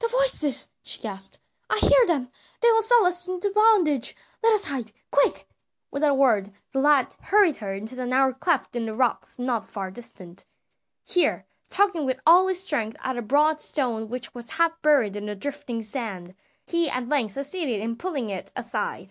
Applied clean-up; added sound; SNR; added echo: none; none; none; none.